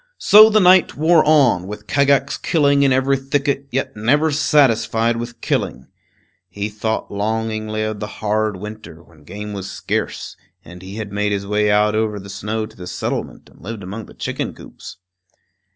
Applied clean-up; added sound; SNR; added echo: none; none; none; none.